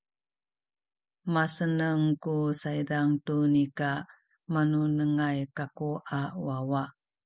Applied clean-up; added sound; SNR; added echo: none; none; none; none.